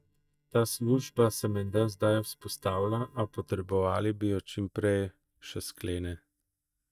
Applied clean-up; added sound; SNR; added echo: neural mask model DeepFilterNet 3.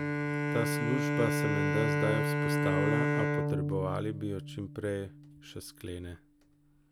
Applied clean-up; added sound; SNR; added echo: none; Bowed string instrument; -4 dB; none.